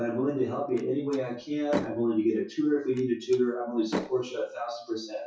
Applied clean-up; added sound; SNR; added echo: classical method WPE with log-MMSE.